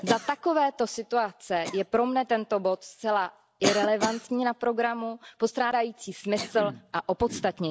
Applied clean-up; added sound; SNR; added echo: none; Cough; 11 dB; none.